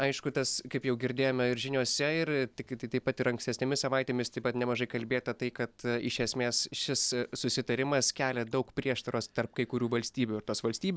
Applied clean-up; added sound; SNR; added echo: none; none; none; none.